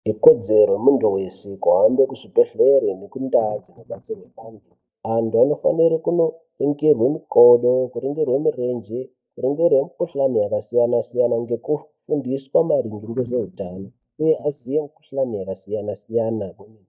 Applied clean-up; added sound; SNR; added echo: neural mask model DeepFilterNet 3.